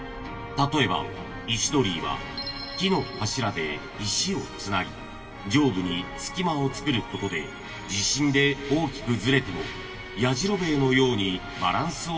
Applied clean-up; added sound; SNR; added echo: none; none; none; reverberation time 2.0 s.